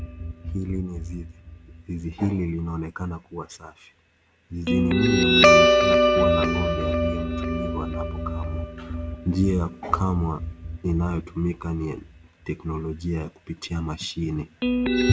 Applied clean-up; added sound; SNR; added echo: none; Guitar; -4 dB; none.